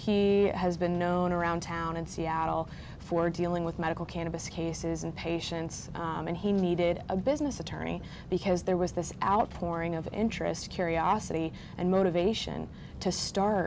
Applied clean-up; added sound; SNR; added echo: none; none; none; none.